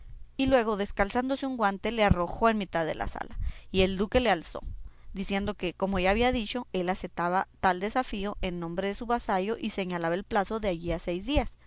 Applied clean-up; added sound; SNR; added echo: none; none; none; none.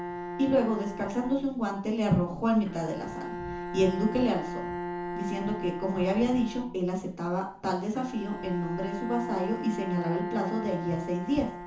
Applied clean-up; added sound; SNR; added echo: none; Bowed string instrument; 8 dB; reverberation time 0.9 s.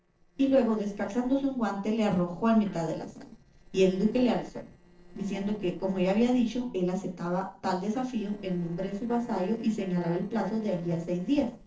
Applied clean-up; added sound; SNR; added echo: neural separator model SepFormer DNS4.